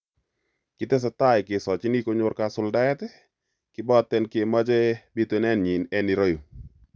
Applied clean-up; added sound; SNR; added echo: none; none; none; none.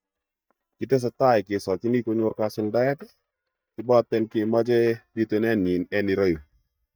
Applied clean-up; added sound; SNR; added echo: neural mask model DeepFilterNet 3.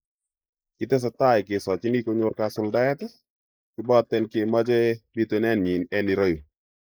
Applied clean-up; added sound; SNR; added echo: neural mask model Resemble Enhance denoiser.